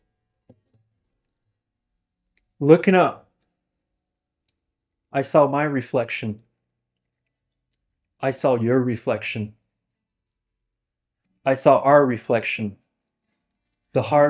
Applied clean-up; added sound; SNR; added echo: neural mask model DeepFilterNet 3.